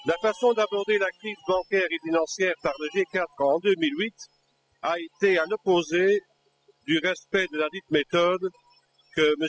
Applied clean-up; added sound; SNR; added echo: classical method spectral subtraction.